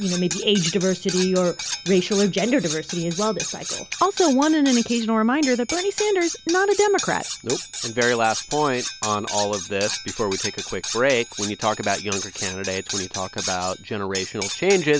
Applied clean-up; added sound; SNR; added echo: none; Cutlery, silverware; 8 dB; none.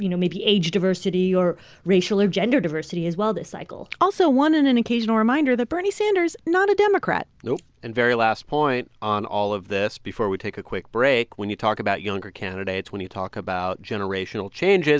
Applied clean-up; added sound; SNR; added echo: none; none; none; none.